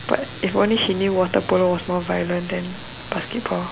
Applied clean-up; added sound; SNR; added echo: none; Church bell / Traffic noise, roadway noise; 16 dB; none.